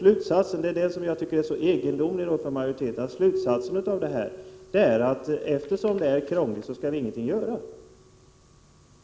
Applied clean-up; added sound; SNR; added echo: none; none; none; none.